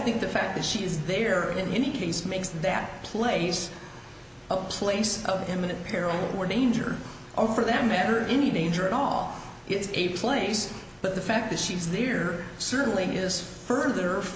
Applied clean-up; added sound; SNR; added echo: none; none; none; none.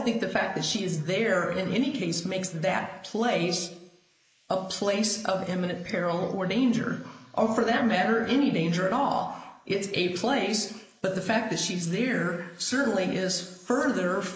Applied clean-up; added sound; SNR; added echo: neural mask model Resemble Enhance denoiser.